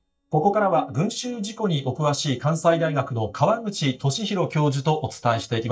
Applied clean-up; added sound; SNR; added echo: neural mask model DeepFilterNet 3.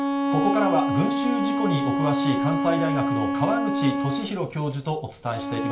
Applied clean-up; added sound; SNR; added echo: none; Bowed string instrument; -2 dB; reverberation time 0.3 s.